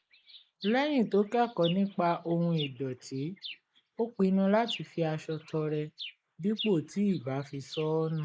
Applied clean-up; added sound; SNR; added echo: neural mask model Resemble Enhance denoiser.